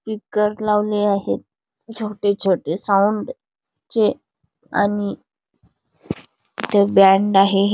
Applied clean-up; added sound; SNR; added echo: none; none; none; none.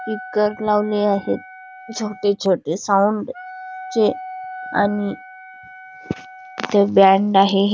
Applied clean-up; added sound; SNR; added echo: none; Wind instrument, woodwind instrument; 17 dB; none.